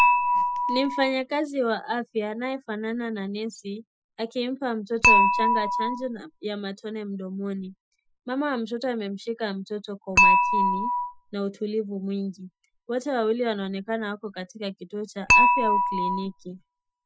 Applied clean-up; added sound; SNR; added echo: classical method Wiener filter.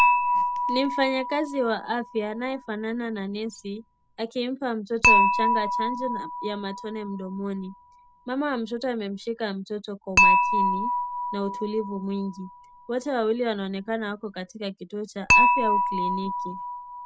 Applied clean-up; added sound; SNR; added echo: none; Dishes, pots, and pans / Chink, clink; -3 dB; none.